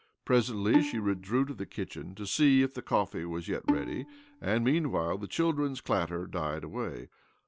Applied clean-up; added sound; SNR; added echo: none; Bowed string instrument; 6 dB; none.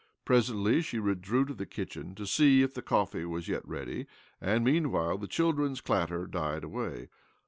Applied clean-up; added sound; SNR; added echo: none; none; none; none.